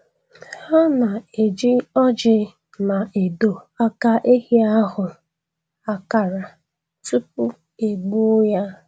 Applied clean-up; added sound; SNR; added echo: none; none; none; none.